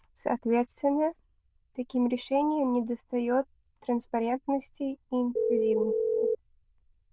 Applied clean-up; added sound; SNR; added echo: neural diffusion model UNIVERSE++.